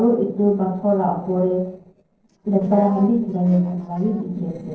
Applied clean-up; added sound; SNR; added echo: neural separator model SepFormer DNS4.